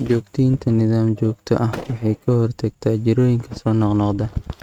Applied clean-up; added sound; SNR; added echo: neural mask model RNNoise.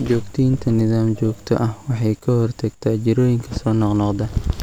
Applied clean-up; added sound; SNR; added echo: none; none; none; none.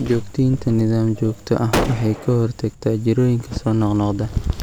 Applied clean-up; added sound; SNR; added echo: none; Gunshot, gunfire; 6 dB; none.